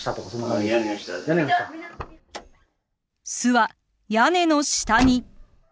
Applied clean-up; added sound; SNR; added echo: none; Car; 15 dB; none.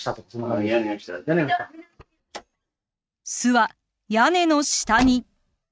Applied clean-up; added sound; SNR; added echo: neural mask model RNNoise.